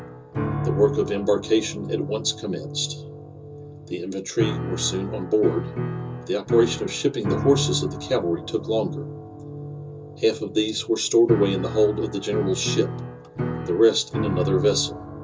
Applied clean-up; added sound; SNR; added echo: none; Piano; 6 dB; reverberation time 0.2 s.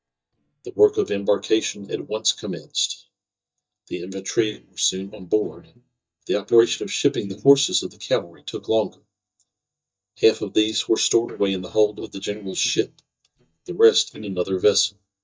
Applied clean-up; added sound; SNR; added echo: neural mask model DeepFilterNet 3.